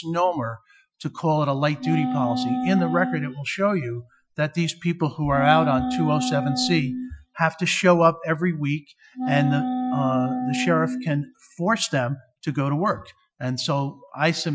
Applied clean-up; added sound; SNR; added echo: classical method Wiener filter.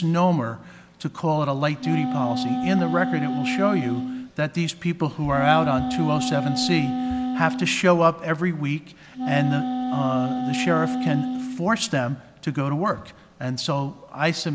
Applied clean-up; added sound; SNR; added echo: none; Wind instrument, woodwind instrument; 3 dB; none.